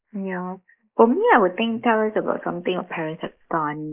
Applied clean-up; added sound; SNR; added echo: neural mask model Resemble Enhance denoiser.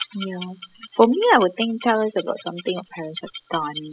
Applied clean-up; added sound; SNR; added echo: classical method spectral subtraction.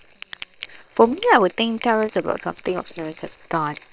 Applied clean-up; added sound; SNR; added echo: neural separator model SepFormer WHAM!.